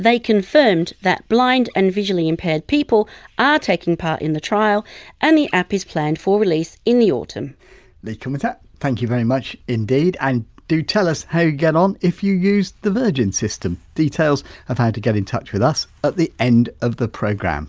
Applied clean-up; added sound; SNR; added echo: none; none; none; none.